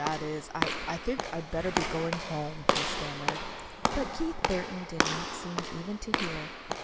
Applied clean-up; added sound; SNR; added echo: none; Walk, footsteps / Slam; -2 dB; none.